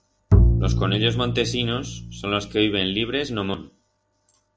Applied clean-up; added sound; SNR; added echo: none; Bowed string instrument; -4 dB; none.